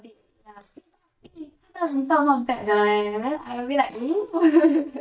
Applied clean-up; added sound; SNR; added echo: neural mask model DeepFilterNet 3.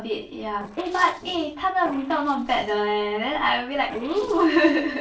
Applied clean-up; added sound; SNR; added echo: neural separator model SepFormer DNS4.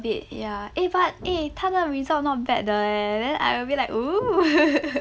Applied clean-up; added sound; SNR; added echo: none; none; none; none.